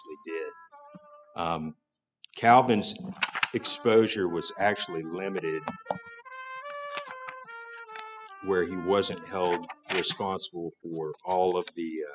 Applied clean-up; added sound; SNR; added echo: classical method spectral subtraction.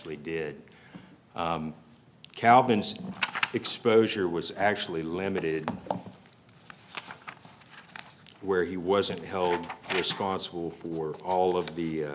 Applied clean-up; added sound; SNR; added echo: none; none; none; none.